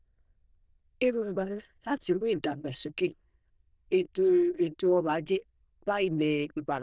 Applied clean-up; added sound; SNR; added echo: neural diffusion model UNIVERSE++.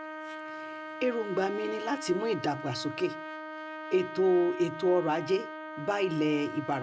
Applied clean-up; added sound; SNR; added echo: none; Trumpet; 10 dB; none.